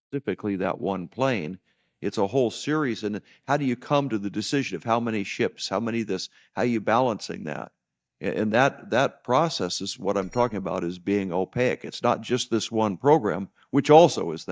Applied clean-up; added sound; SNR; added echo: neural mask model DeepFilterNet 3.